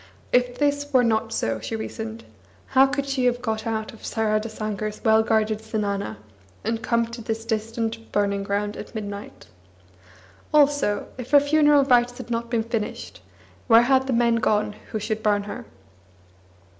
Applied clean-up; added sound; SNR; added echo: none; none; none; none.